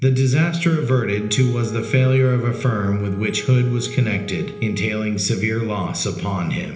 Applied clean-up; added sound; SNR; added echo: none; Wind instrument, woodwind instrument; 17 dB; reverberation time 1.0 s.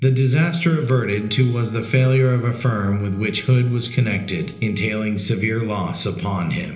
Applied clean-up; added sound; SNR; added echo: neural separator model SepFormer DNS4.